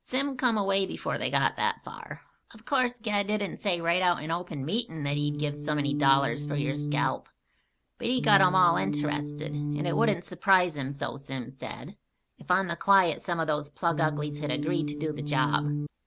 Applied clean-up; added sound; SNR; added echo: none; Organ; 2 dB; none.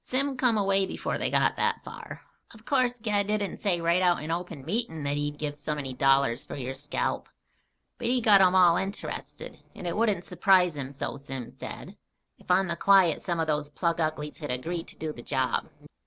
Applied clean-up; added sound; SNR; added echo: neural separator model SepFormer DNS4.